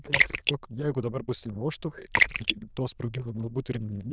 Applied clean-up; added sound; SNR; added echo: neural diffusion model UNIVERSE++.